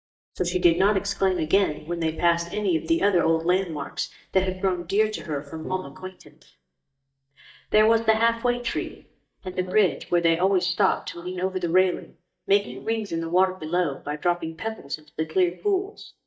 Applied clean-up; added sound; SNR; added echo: neural mask model DeepFilterNet 3.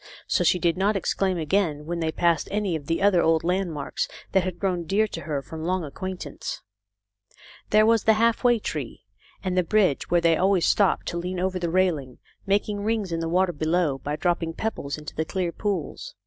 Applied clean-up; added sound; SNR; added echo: none; none; none; none.